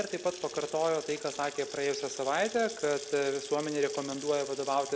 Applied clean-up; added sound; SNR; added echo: none; Sink (filling or washing) / Water tap, faucet / Splash, splatter; 13 dB; none.